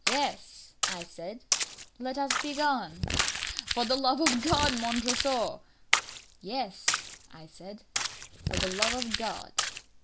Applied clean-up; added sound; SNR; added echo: none; Splash, splatter + Crumpling, crinkling; 0 dB; none.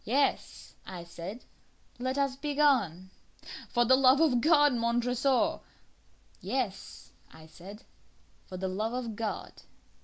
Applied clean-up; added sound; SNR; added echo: none; none; none; none.